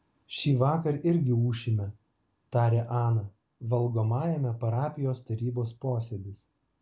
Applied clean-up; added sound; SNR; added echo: none; none; none; none.